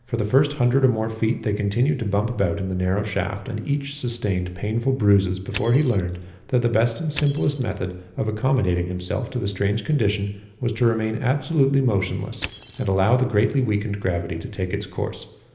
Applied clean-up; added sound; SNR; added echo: none; Crushing; 16 dB; reverberation time 0.8 s.